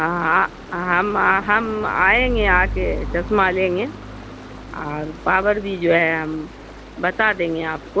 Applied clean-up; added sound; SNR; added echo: none; Stream; 11 dB; none.